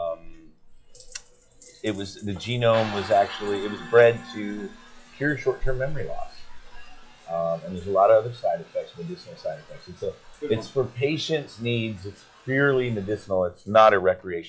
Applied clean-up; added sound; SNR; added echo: classical method log-MMSE.